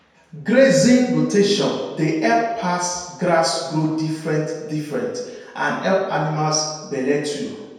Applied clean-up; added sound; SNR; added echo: none; none; none; reverberation time 1.1 s.